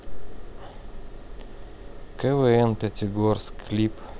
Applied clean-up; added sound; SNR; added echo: none; none; none; none.